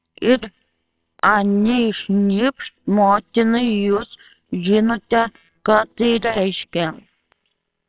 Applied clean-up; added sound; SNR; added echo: neural separator model SepFormer WHAMR!.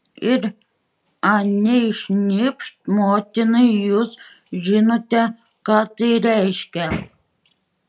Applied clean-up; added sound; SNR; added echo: none; none; none; none.